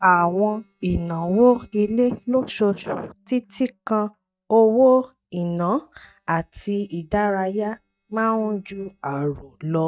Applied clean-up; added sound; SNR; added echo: neural mask model DeepFilterNet 3.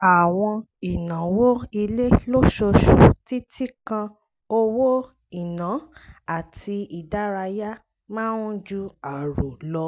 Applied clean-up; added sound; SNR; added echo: none; none; none; none.